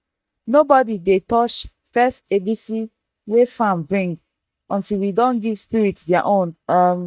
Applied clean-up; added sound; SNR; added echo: neural mask model DeepFilterNet 3.